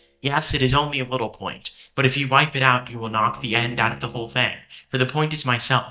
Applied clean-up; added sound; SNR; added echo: neural mask model DeepFilterNet 3.